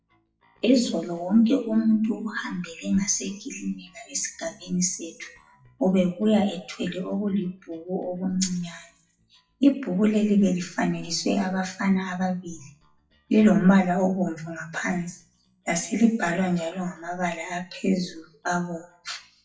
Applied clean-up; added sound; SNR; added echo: classical method WPE with log-MMSE.